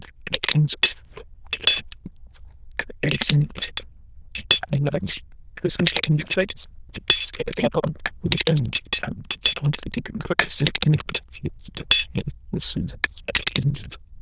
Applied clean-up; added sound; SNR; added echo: neural diffusion model UNIVERSE++.